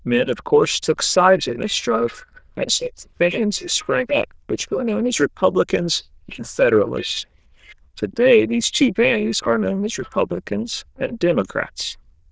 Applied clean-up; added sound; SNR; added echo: neural diffusion model UNIVERSE++.